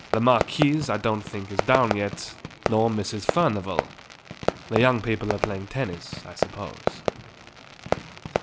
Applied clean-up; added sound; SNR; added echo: none; Fireworks; 4 dB; none.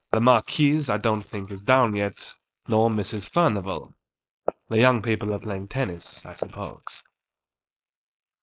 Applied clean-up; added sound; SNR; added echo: neural mask model Resemble Enhance denoiser.